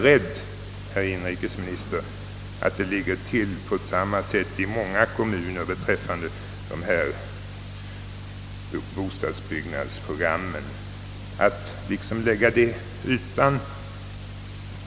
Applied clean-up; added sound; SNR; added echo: none; none; none; none.